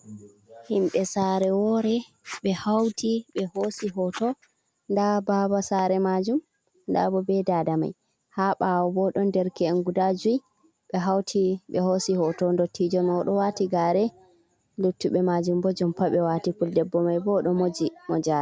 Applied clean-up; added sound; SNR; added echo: none; none; none; none.